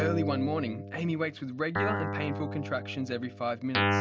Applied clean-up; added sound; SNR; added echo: none; Guitar; 1 dB; none.